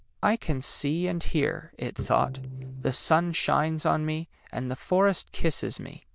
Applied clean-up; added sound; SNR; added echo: neural diffusion model UNIVERSE++.